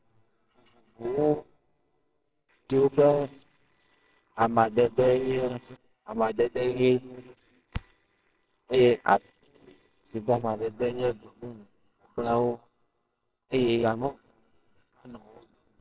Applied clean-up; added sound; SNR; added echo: neural separator model SepFormer WHAMR!.